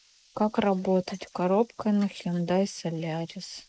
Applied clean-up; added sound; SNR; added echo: neural mask model Resemble Enhance denoiser.